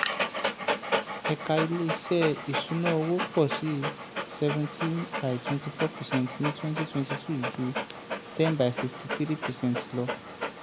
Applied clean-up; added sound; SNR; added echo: none; Dog; 4 dB; none.